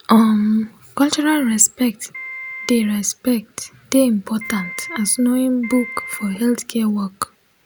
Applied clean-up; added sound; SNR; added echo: none; Piano; 14 dB; none.